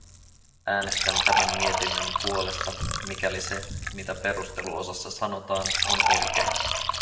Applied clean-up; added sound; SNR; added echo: none; Fill (with liquid) / Trickle, dribble; -4 dB; reverberation time 0.9 s.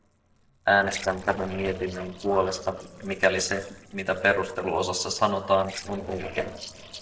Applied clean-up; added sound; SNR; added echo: neural separator model SepFormer DNS4.